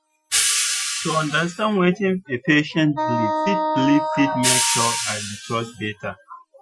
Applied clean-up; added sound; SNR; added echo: classical method Wiener filter.